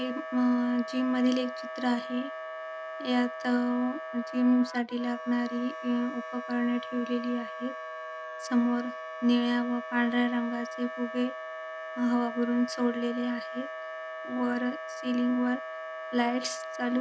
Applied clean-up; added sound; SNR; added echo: none; Wind instrument, woodwind instrument; 9 dB; none.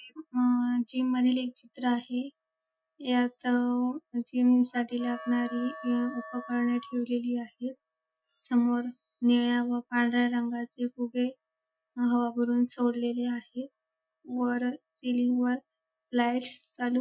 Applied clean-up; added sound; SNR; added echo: classical method Wiener filter.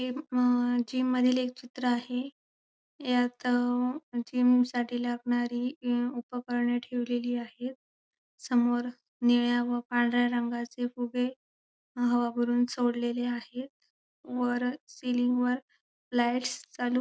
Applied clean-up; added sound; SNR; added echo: none; none; none; none.